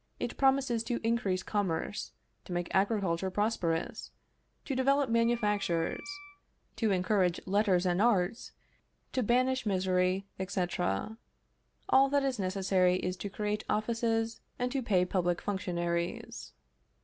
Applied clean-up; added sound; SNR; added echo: none; Wind instrument, woodwind instrument; 18 dB; none.